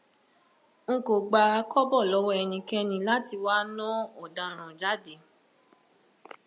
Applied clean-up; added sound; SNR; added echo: none; none; none; none.